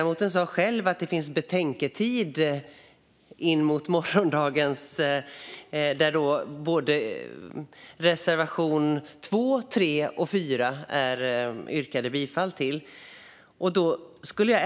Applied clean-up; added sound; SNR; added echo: none; none; none; none.